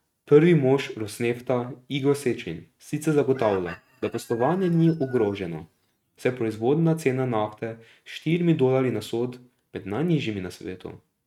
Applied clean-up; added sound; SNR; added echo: neural mask model RNNoise.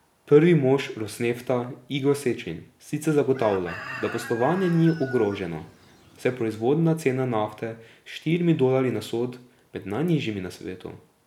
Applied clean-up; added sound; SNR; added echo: none; Chicken, rooster; 15 dB; none.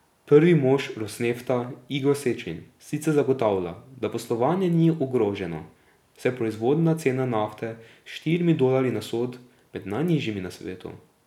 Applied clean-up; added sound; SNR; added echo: none; none; none; none.